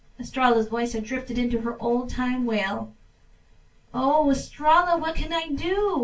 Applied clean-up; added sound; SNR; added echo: none; none; none; reverberation time 0.2 s.